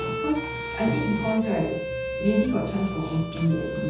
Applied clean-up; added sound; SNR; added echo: none; Bowed string instrument; 7 dB; reverberation time 0.6 s.